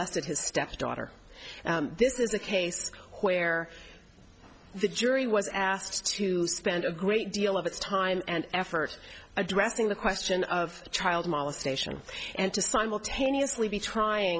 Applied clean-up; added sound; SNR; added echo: none; none; none; none.